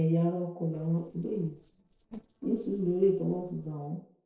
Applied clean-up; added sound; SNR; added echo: neural separator model SepFormer DNS4.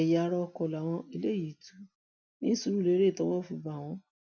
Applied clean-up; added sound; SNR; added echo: none; none; none; none.